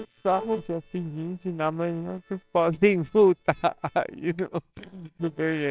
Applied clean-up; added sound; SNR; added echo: neural separator model SepFormer WHAMR!.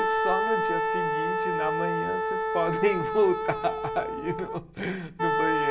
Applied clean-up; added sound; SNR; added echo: none; Wind instrument, woodwind instrument; -2 dB; reverberation time 0.4 s.